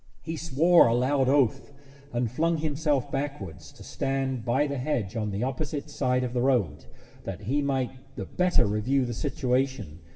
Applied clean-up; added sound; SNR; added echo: none; none; none; reverberation time 2.7 s.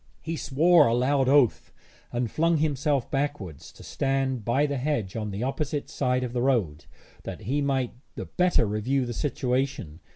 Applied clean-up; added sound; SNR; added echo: none; none; none; none.